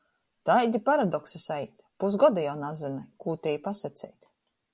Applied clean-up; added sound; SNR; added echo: none; none; none; none.